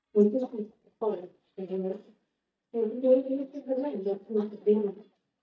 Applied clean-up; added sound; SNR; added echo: neural mask model DeepFilterNet 3.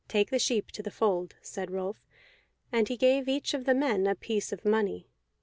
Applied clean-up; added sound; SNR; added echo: none; none; none; none.